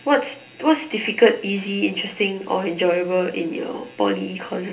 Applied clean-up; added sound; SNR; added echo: none; none; none; reverberation time 0.3 s.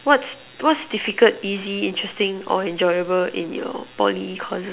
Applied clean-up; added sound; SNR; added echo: none; none; none; none.